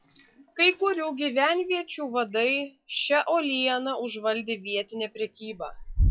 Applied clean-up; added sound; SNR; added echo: classical method log-MMSE.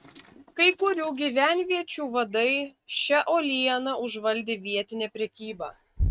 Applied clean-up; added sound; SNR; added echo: neural mask model RNNoise.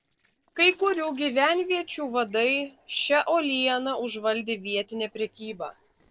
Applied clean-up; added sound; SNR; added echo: neural separator model SepFormer DNS4.